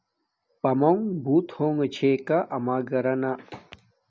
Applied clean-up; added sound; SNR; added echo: none; none; none; none.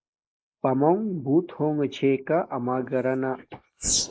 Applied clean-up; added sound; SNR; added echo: neural mask model Resemble Enhance denoiser.